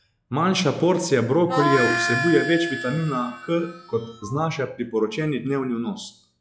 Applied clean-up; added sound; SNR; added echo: classical method log-MMSE.